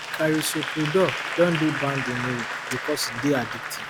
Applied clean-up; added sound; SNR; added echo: none; Applause / Crowd; 5 dB; none.